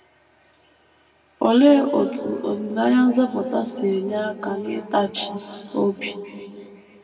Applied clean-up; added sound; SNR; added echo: none; none; none; reverberation time 2.2 s.